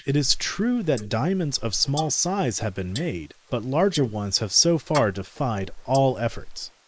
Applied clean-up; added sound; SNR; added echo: neural mask model Resemble Enhance denoiser.